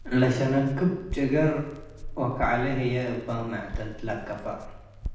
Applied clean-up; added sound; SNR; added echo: none; Crackle; 11 dB; reverberation time 0.9 s.